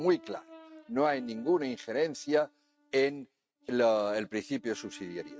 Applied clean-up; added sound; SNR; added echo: neural mask model RNNoise.